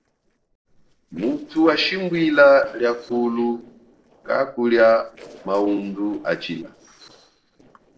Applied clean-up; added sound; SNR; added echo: neural separator model SepFormer DNS4.